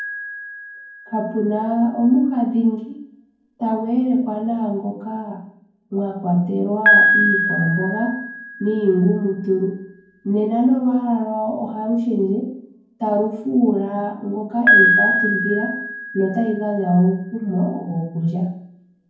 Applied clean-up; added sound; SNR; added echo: none; Piano; 3 dB; reverberation time 0.9 s.